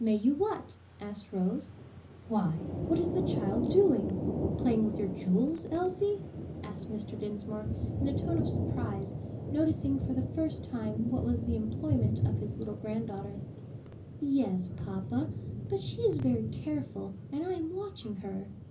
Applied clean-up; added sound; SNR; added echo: none; Thunder; 3 dB; reverberation time 0.5 s.